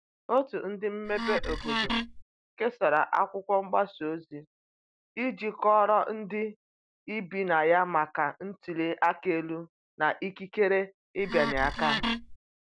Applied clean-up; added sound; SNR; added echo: none; Wood; 2 dB; none.